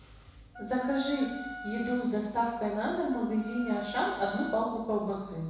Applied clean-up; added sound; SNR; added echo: none; Wind instrument, woodwind instrument; 12 dB; reverberation time 1.0 s.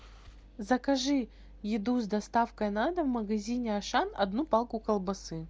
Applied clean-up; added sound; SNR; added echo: none; none; none; none.